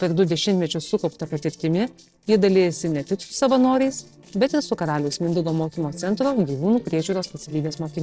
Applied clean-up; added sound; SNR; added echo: neural separator model SepFormer DNS4.